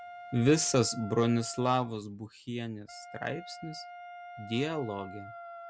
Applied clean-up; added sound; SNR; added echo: none; Wind instrument, woodwind instrument; 15 dB; none.